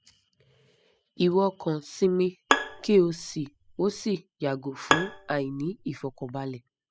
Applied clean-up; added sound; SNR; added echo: classical method spectral subtraction.